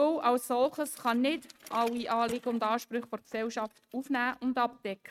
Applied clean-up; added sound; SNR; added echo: neural mask model RNNoise.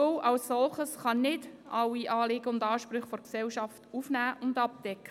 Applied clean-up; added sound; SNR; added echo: none; none; none; none.